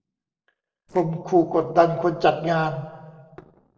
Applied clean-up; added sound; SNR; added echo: neural separator model SepFormer DNS4.